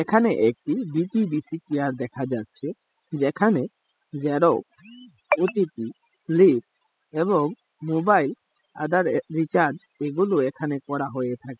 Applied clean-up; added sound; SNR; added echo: classical method spectral subtraction.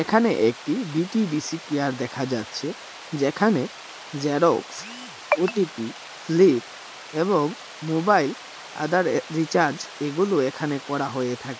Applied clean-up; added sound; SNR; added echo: none; Water; 16 dB; none.